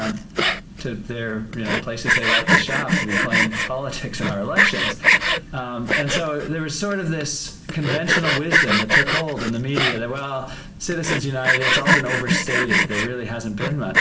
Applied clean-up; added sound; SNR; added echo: none; Sawing; -4 dB; reverberation time 0.5 s.